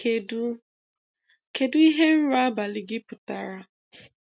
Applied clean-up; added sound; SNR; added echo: none; none; none; none.